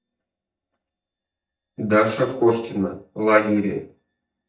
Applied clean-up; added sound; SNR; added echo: neural mask model DeepFilterNet 3.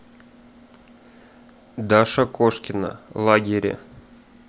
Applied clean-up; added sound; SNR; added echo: none; none; none; none.